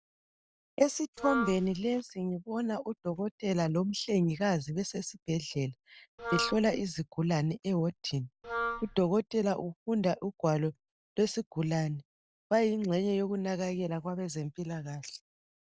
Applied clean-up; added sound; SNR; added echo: none; Wind instrument, woodwind instrument; 5 dB; none.